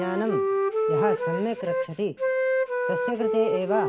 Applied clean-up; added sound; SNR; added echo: none; Wind instrument, woodwind instrument; -4 dB; reverberation time 0.2 s.